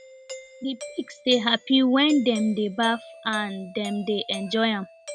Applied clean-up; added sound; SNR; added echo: none; Doorbell; 16 dB; none.